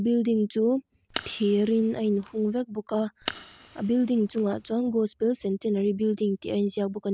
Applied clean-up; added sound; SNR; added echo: none; Fire; 11 dB; none.